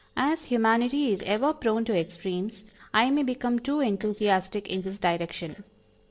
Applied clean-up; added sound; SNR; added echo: neural separator model SepFormer DNS4.